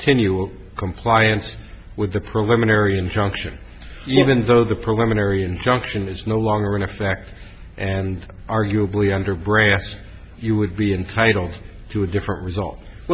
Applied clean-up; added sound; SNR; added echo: none; none; none; none.